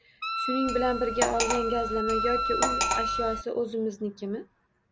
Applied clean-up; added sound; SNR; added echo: none; Cutlery, silverware + Wind instrument, woodwind instrument; 1 dB; none.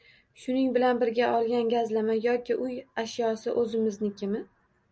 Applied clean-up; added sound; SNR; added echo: none; none; none; none.